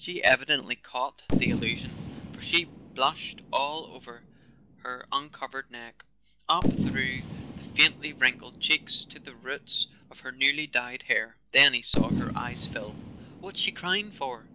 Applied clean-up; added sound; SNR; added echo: none; Fireworks; 6 dB; none.